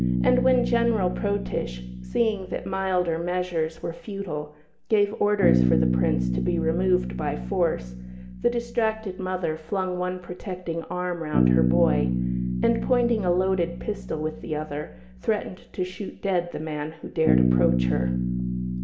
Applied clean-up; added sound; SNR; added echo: none; Bass guitar; 1 dB; reverberation time 0.6 s.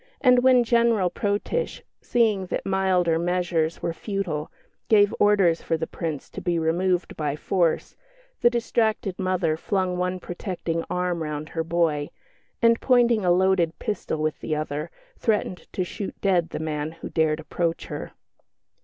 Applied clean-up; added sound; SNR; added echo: none; none; none; none.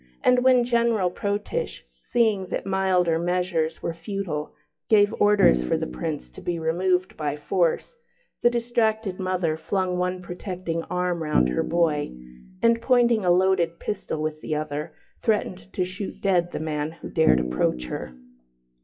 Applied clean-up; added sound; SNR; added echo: classical method WPE with log-MMSE.